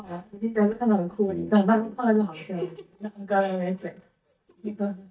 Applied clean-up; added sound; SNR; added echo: neural mask model DeepFilterNet 3.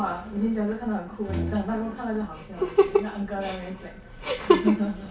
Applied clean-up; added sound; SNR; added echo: none; Brass instrument; 6 dB; reverberation time 1.1 s.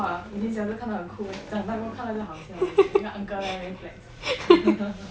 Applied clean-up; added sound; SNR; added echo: none; none; none; none.